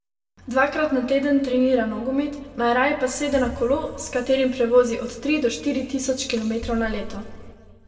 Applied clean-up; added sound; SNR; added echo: none; none; none; reverberation time 1.6 s.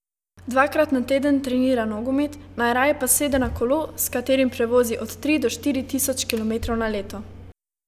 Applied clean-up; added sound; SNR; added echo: none; none; none; none.